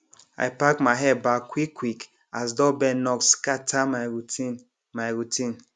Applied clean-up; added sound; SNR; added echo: none; none; none; none.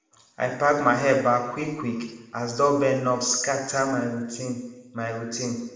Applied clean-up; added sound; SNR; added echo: none; none; none; reverberation time 1.0 s.